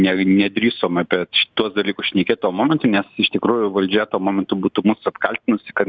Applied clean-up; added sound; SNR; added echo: none; none; none; none.